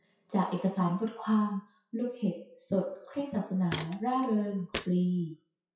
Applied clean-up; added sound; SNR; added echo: classical method WPE with log-MMSE.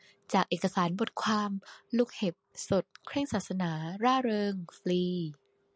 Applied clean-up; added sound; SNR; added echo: none; none; none; none.